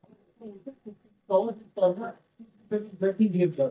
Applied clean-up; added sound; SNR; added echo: neural mask model DeepFilterNet 3.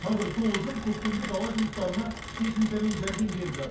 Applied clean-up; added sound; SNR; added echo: none; Rain; 9 dB; reverberation time 0.6 s.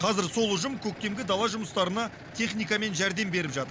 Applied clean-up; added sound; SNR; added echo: none; none; none; none.